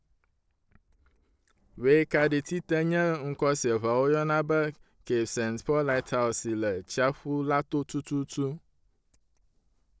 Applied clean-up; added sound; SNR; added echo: neural separator model SepFormer DNS4.